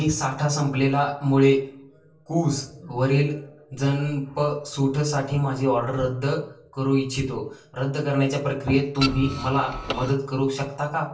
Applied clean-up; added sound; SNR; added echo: none; Printer; 6 dB; reverberation time 0.3 s.